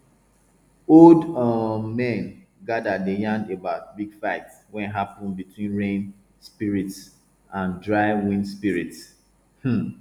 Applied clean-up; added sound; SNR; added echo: none; none; none; none.